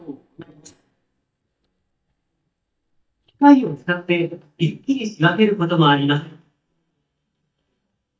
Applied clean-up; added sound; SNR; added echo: neural mask model DeepFilterNet 3.